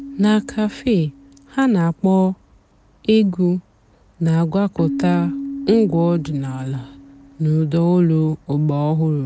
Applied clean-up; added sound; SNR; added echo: none; Keyboard (musical); 14 dB; none.